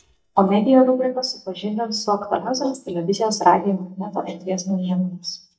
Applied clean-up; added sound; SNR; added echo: neural mask model DeepFilterNet 3.